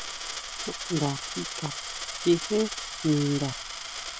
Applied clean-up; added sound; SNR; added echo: none; Coin (dropping); 6 dB; none.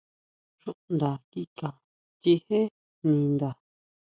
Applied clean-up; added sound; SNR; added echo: none; none; none; none.